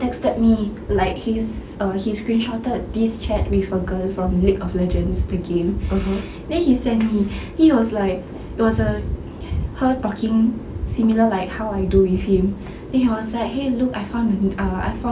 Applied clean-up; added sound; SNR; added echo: none; none; none; none.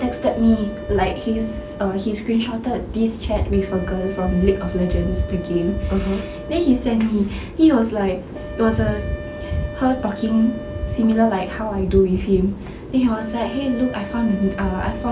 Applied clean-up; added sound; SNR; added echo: none; Wind instrument, woodwind instrument; 16 dB; none.